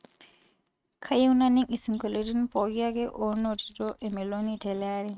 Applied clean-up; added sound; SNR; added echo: neural mask model RNNoise.